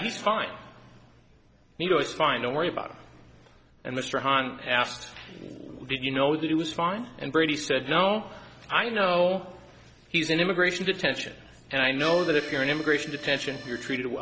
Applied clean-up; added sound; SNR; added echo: none; Accordion; 13 dB; none.